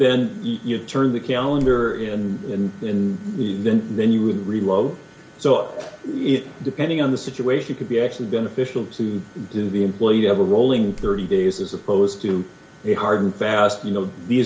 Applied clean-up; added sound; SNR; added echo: none; Slam; 17 dB; none.